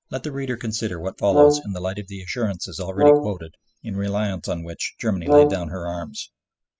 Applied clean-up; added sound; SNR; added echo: classical method spectral subtraction.